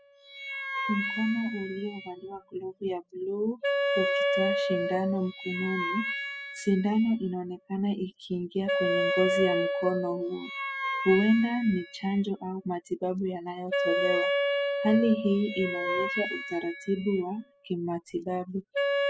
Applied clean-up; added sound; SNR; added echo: classical method spectral subtraction.